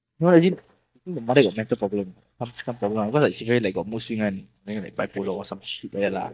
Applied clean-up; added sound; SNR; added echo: neural mask model DeepFilterNet 3.